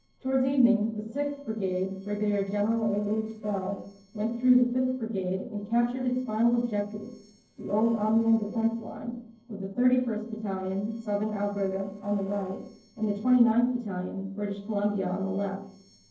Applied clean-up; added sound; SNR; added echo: neural separator model SepFormer DNS4.